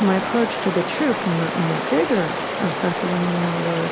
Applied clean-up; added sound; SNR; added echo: none; Stream; 3 dB; none.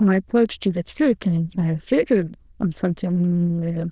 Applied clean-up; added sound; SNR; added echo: neural diffusion model UNIVERSE++.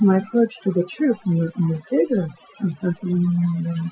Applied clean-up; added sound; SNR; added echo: classical method Wiener filter.